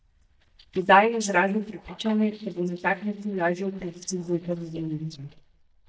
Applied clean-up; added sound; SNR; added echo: neural mask model DeepFilterNet 3.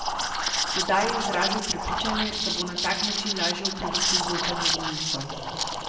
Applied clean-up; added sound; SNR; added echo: none; Liquid; -3 dB; reverberation time 2.1 s.